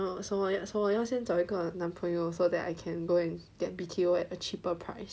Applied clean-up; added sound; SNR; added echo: none; none; none; none.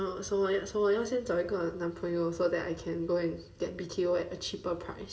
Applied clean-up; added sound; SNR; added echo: none; none; none; reverberation time 0.9 s.